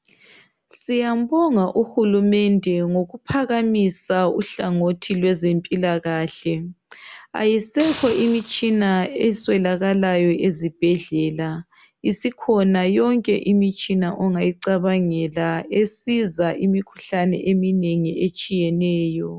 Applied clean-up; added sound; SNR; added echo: none; Hiss; 15 dB; none.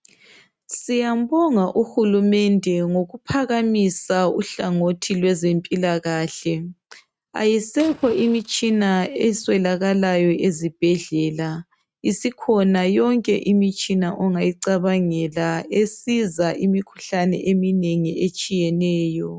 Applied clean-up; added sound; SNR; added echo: neural mask model RNNoise.